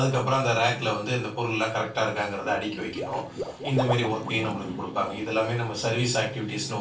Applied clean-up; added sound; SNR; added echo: neural separator model SepFormer DNS4.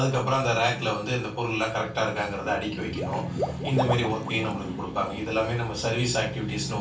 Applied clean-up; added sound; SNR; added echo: none; Water / Liquid; 9 dB; reverberation time 0.3 s.